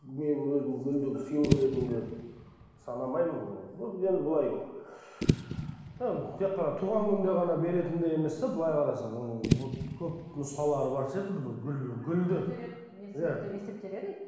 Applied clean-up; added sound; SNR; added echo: none; Fireworks / Boom; 6 dB; reverberation time 1.2 s.